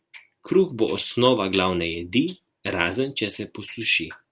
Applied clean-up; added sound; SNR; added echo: none; none; none; none.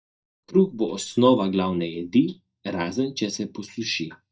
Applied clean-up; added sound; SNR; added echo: neural mask model DeepFilterNet 3.